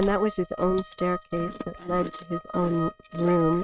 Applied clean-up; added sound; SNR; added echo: neural mask model RNNoise.